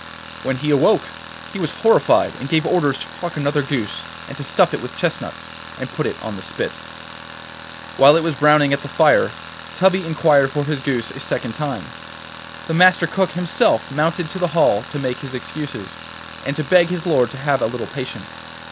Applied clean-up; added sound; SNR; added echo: none; Tools; 15 dB; none.